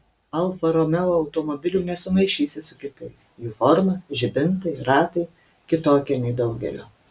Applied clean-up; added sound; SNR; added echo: none; none; none; none.